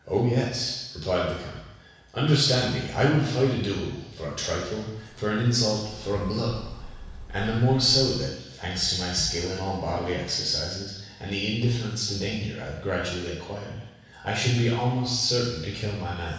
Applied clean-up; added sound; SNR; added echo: none; Bird; 15 dB; reverberation time 1.1 s.